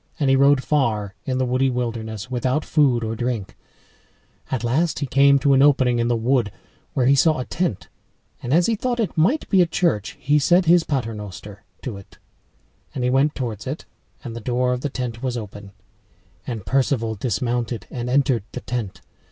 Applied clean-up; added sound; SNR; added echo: none; none; none; none.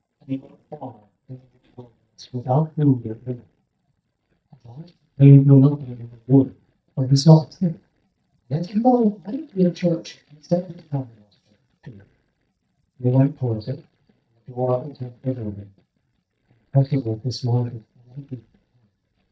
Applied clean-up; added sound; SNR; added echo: neural mask model DeepFilterNet 3.